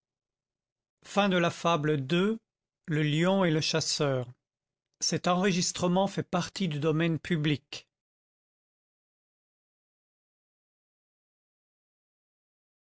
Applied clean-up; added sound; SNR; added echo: none; none; none; none.